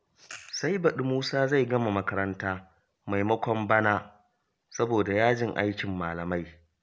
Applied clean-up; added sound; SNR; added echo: none; none; none; none.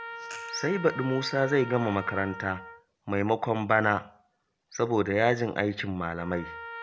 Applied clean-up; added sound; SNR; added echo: none; Trumpet; 14 dB; none.